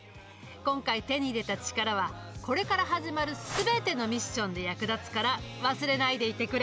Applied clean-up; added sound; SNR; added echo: none; Whoosh, swoosh, swish; 8 dB; none.